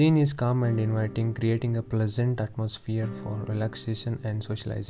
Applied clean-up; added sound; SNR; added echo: none; Acoustic guitar / Strum; 16 dB; none.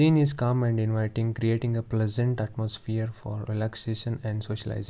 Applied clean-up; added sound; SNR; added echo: none; none; none; none.